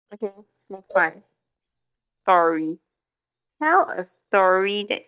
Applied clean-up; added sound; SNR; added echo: neural mask model DeepFilterNet 3.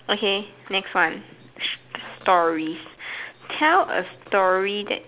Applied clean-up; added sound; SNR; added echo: none; none; none; none.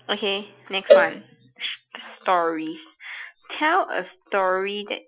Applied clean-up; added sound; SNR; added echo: classical method Wiener filter.